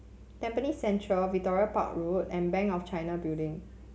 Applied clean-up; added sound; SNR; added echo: none; none; none; none.